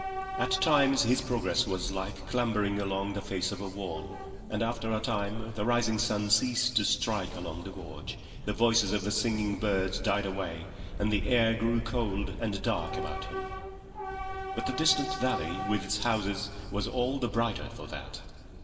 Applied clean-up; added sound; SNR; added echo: none; Subway, metro, underground / Train; 7 dB; reverberation time 2.3 s.